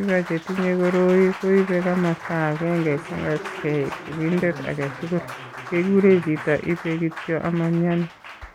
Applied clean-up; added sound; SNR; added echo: none; Applause; 13 dB; none.